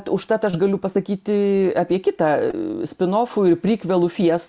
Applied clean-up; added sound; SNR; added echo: none; none; none; none.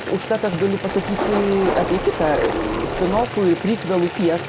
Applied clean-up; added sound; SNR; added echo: none; Subway, metro, underground + Boiling; 5 dB; none.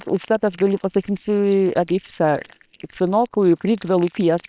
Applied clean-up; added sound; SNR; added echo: neural separator model SepFormer WHAM!.